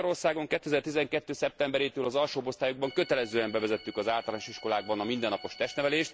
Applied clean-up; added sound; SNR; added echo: none; Organ; 18 dB; none.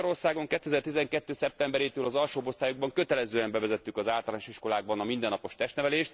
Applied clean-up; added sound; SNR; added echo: none; none; none; none.